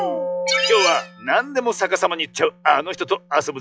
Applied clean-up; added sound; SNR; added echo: classical method log-MMSE.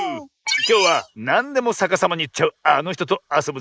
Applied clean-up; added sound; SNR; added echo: neural mask model Resemble Enhance denoiser.